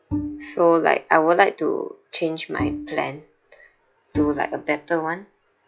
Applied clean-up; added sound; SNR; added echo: classical method log-MMSE.